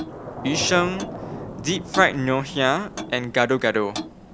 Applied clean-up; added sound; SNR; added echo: none; Clock + Thunder / Rain; 10 dB; none.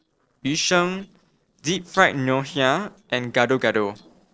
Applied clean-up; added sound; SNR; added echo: neural separator model SepFormer DNS4.